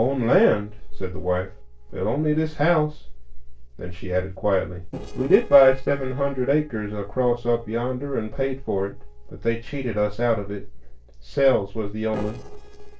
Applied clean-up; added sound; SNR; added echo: neural separator model SepFormer DNS4.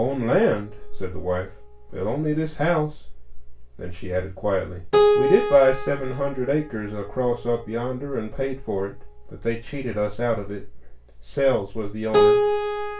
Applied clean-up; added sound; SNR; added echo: none; Keyboard (musical); 3 dB; reverberation time 0.2 s.